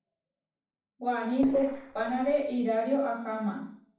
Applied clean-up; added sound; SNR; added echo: neural separator model SepFormer DNS4.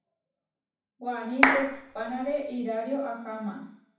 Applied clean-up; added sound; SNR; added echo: none; Clapping; -4 dB; reverberation time 0.7 s.